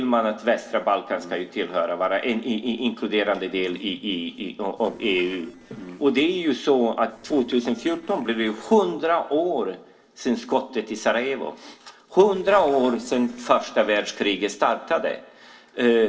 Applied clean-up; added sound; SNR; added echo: neural separator model SepFormer DNS4.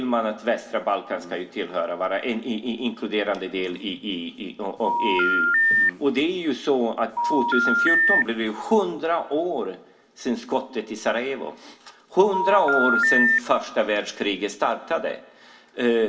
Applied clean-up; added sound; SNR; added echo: none; Telephone; -4 dB; reverberation time 0.2 s.